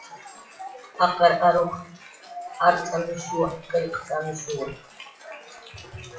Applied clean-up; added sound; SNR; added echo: classical method WPE with log-MMSE.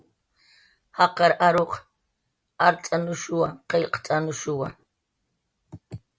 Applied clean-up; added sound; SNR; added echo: none; none; none; none.